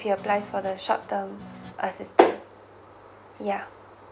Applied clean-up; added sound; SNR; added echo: none; Guitar; 20 dB; none.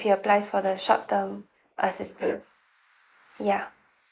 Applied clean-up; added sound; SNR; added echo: neural mask model Resemble Enhance denoiser.